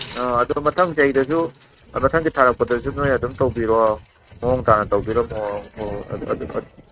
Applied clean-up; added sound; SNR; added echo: neural mask model RNNoise.